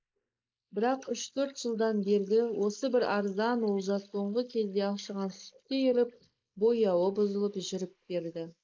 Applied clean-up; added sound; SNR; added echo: neural mask model Resemble Enhance denoiser.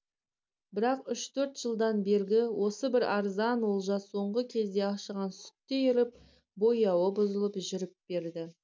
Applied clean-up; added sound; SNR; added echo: none; none; none; none.